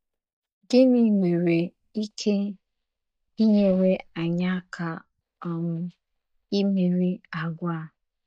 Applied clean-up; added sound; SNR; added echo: neural mask model DeepFilterNet 3.